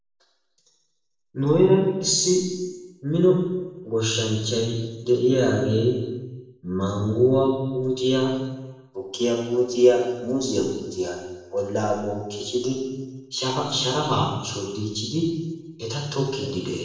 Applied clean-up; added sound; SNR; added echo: none; none; none; reverberation time 1.1 s.